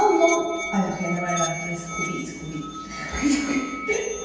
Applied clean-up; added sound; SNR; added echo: none; Musical instrument; 8 dB; reverberation time 1.2 s.